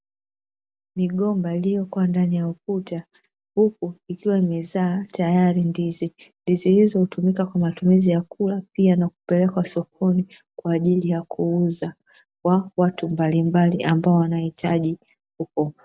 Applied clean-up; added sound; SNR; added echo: none; none; none; none.